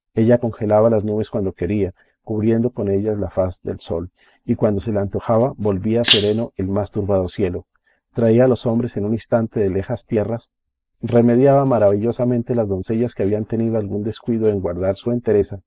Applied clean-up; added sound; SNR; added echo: neural mask model DeepFilterNet 3.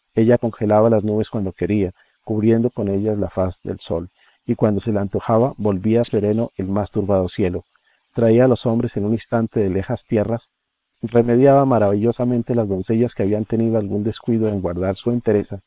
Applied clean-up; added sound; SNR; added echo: neural separator model SepFormer WHAM!.